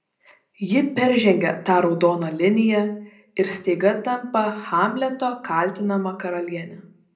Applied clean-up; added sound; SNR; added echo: none; none; none; reverberation time 0.5 s.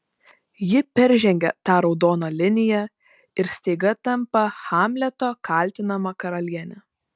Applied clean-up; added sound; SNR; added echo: none; none; none; none.